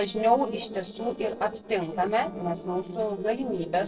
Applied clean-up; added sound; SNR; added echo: neural separator model SepFormer DNS4.